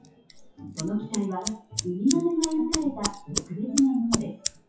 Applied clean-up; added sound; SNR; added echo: classical method WPE with log-MMSE.